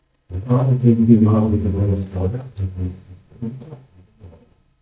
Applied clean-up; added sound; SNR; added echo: neural mask model DeepFilterNet 3.